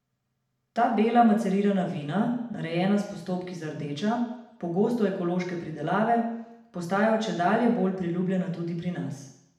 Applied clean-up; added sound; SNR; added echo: none; none; none; reverberation time 0.8 s.